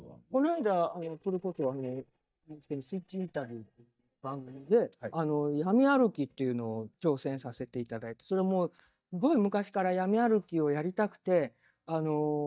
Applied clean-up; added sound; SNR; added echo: neural mask model DeepFilterNet 3.